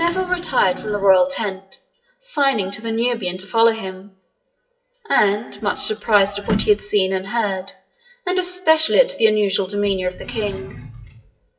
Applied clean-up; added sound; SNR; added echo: classical method WPE with log-MMSE.